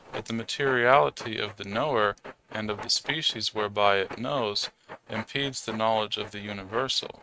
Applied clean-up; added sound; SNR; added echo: neural mask model RNNoise.